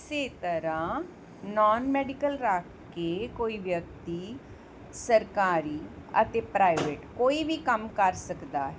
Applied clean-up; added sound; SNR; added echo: none; none; none; none.